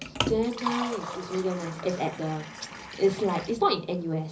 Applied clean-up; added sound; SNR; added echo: none; Liquid; 8 dB; reverberation time 0.5 s.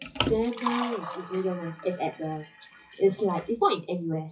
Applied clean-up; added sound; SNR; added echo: classical method WPE with log-MMSE.